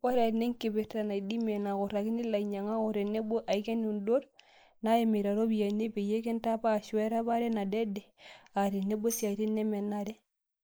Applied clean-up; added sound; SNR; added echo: neural mask model Resemble Enhance denoiser.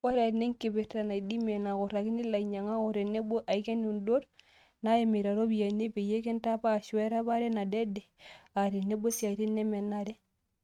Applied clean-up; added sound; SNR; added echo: neural mask model RNNoise.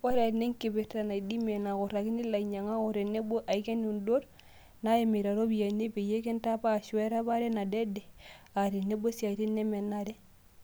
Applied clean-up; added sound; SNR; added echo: none; none; none; none.